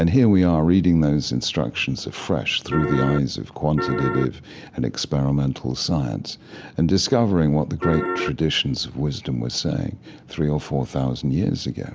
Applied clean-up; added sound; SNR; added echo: none; Piano; 3 dB; none.